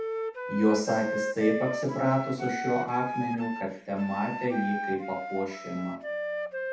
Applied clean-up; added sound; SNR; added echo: none; Wind instrument, woodwind instrument; 5 dB; reverberation time 0.7 s.